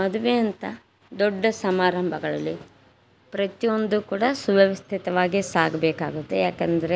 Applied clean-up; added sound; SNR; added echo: none; none; none; none.